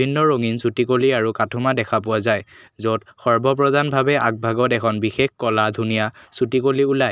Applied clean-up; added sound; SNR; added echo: none; none; none; none.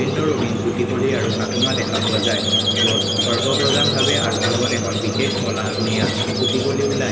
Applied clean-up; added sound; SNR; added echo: none; Squeak; -3 dB; reverberation time 2.4 s.